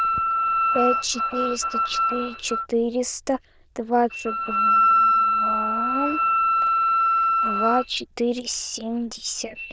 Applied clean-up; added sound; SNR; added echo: neural diffusion model UNIVERSE++.